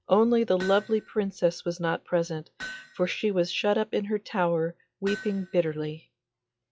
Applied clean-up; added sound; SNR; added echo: classical method log-MMSE.